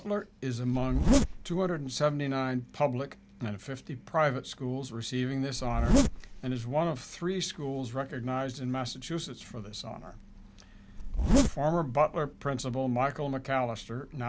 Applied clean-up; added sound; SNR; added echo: none; Zipper (clothing); -4 dB; none.